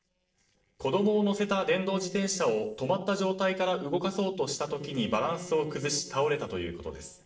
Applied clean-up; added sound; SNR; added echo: neural separator model SepFormer DNS4.